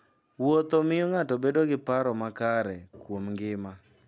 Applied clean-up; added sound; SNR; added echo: none; none; none; none.